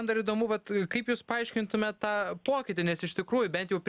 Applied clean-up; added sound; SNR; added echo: none; none; none; none.